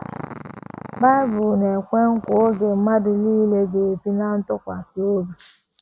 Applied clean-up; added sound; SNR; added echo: none; Growling; 19 dB; none.